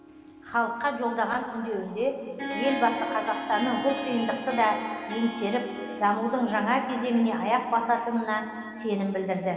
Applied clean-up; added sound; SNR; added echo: none; Harp; 11 dB; reverberation time 2.5 s.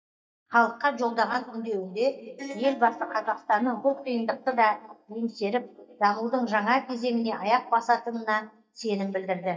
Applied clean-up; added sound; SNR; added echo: neural mask model DeepFilterNet 3.